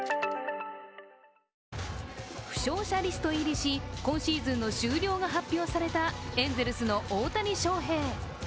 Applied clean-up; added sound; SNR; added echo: none; none; none; none.